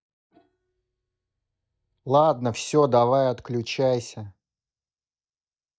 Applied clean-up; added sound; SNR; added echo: neural mask model DeepFilterNet 3.